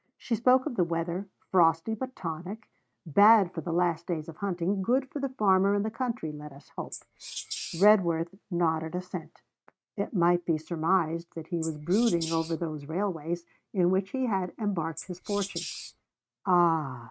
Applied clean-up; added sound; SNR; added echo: neural mask model RNNoise.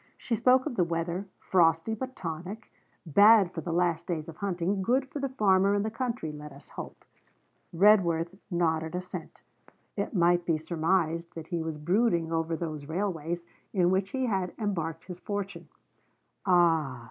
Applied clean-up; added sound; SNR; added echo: none; none; none; none.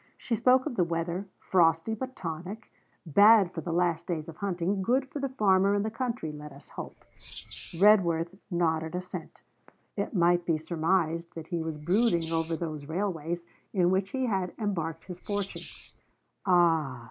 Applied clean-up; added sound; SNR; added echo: none; Wild animals; 11 dB; none.